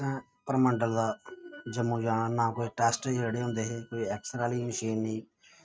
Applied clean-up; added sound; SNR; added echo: neural mask model RNNoise.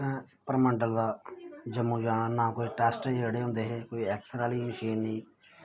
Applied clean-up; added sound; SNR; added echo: none; none; none; none.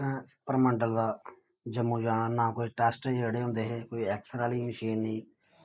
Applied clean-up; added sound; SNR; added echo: neural mask model Resemble Enhance denoiser.